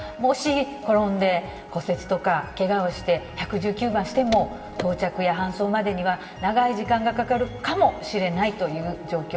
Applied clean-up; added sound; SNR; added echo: none; Car; 13 dB; reverberation time 2.6 s.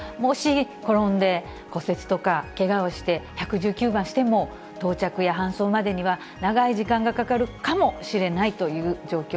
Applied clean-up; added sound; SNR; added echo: none; none; none; none.